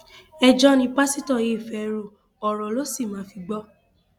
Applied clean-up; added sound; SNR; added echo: none; none; none; none.